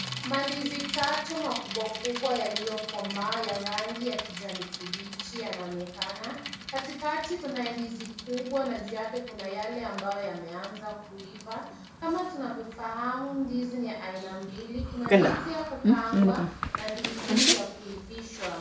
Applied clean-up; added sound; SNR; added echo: none; Bicycle; -1 dB; reverberation time 0.7 s.